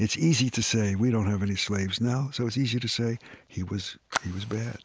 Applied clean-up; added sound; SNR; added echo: none; Fire; 17 dB; none.